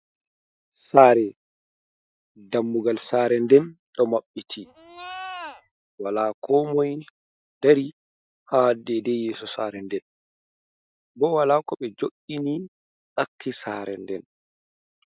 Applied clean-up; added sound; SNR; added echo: classical method Wiener filter.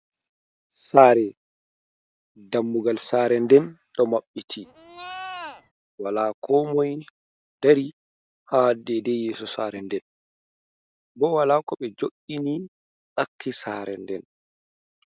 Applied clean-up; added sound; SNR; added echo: none; Livestock, farm animals, working animals; 13 dB; none.